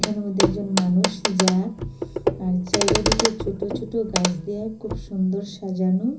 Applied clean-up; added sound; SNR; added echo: none; Clock; 2 dB; reverberation time 0.5 s.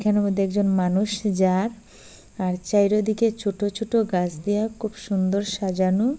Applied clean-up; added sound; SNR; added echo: none; none; none; none.